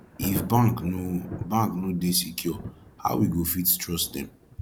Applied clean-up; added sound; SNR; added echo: none; Thunder; 12 dB; none.